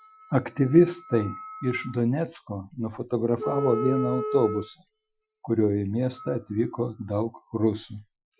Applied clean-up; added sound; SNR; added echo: classical method Wiener filter.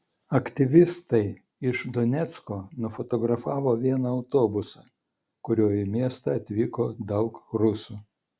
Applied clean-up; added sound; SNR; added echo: none; none; none; none.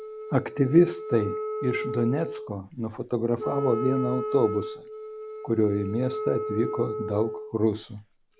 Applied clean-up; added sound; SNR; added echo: none; Wind instrument, woodwind instrument; 7 dB; none.